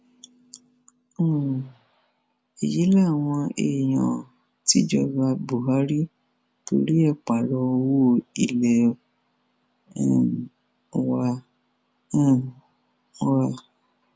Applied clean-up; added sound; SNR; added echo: none; none; none; none.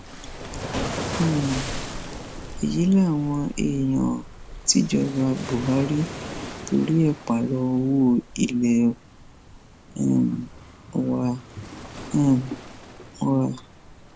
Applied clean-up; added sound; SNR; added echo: none; Waves, surf; 11 dB; none.